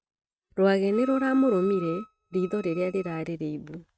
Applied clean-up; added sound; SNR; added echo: neural mask model RNNoise.